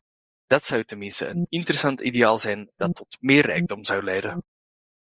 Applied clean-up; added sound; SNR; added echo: neural mask model Resemble Enhance denoiser.